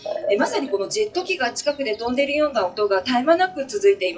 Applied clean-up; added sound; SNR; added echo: classical method WPE with log-MMSE.